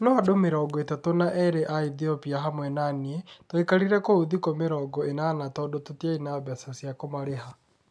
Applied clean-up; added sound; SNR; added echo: none; none; none; none.